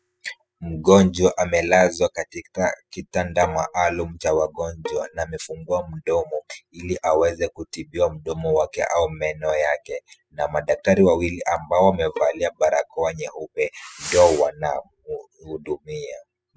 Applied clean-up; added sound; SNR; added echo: classical method spectral subtraction.